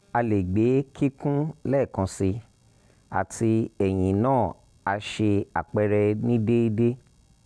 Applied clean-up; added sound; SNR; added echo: none; none; none; none.